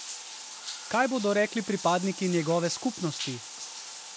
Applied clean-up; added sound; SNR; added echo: none; Bathtub (filling or washing); 11 dB; none.